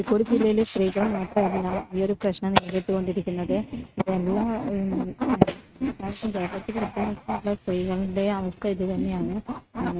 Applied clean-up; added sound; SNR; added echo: neural mask model RNNoise.